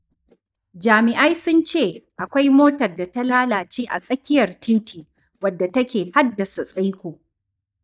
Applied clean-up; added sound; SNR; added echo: neural mask model DeepFilterNet 3.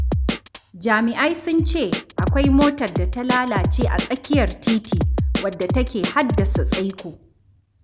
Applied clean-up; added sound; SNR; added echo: none; Drum kit; 1 dB; none.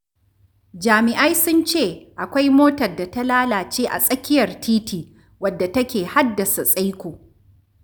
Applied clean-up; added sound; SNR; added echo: none; none; none; none.